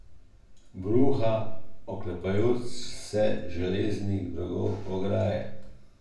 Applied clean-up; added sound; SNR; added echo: none; none; none; reverberation time 0.3 s.